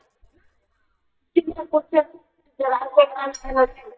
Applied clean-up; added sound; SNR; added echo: neural mask model DeepFilterNet 3.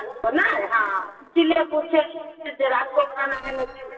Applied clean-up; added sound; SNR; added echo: neural separator model SepFormer DNS4.